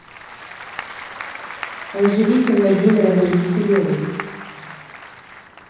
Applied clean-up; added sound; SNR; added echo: none; Applause / Crowd; 13 dB; reverberation time 1.1 s.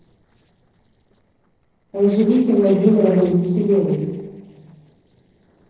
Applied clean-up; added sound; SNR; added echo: neural separator model SepFormer DNS4.